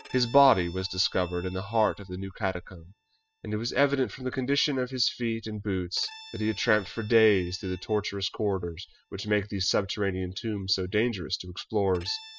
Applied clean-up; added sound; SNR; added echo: classical method spectral subtraction.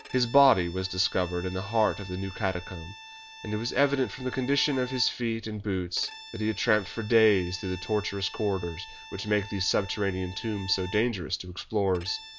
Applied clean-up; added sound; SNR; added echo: none; Bowed string instrument; 17 dB; none.